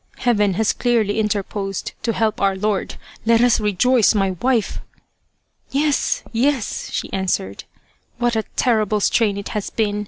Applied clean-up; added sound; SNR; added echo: none; none; none; none.